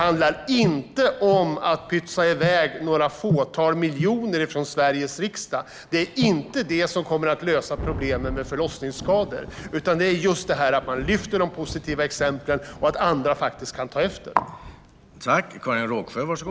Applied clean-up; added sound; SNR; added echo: none; Thunder; 17 dB; none.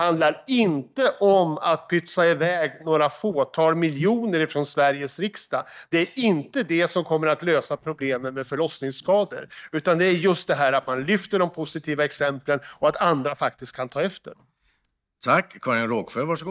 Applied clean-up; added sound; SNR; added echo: neural mask model DeepFilterNet 3.